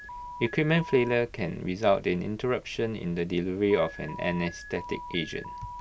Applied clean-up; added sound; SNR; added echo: none; Alarm; 15 dB; none.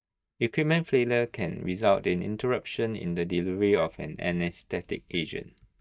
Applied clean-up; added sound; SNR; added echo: neural mask model DeepFilterNet 3.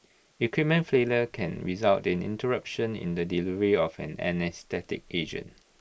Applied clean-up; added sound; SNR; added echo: neural mask model Resemble Enhance denoiser.